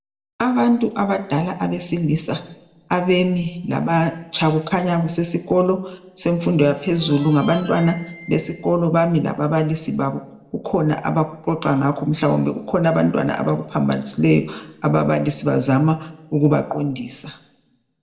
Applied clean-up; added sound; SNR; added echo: none; Harmonica; 19 dB; reverberation time 0.8 s.